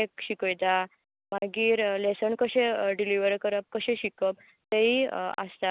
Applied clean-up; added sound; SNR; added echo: none; none; none; none.